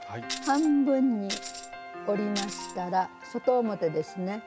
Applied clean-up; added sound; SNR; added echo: none; Tambourine; 10 dB; none.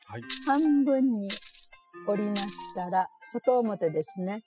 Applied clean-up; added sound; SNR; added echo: classical method spectral subtraction.